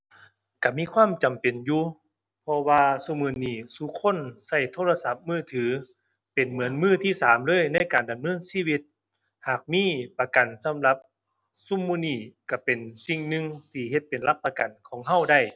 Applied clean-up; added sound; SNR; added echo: none; none; none; none.